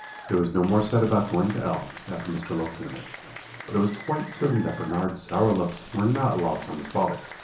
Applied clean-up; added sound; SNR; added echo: none; Applause; 17 dB; reverberation time 0.7 s.